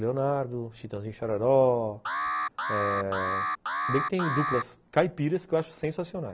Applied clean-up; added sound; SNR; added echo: none; Alarm; 3 dB; none.